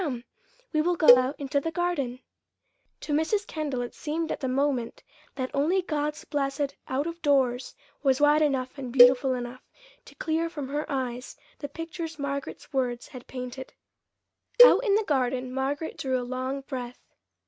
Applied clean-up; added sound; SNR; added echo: neural mask model RNNoise.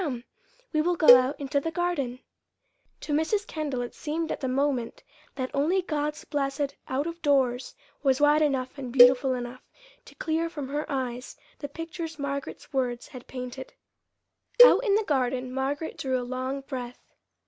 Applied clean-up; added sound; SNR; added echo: none; Cowbell; -2 dB; none.